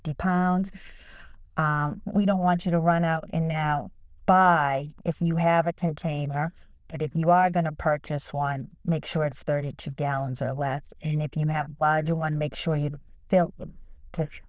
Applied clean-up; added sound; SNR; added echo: neural diffusion model UNIVERSE++.